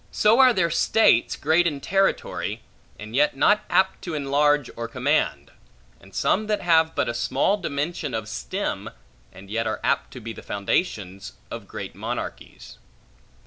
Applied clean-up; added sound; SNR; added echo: none; none; none; none.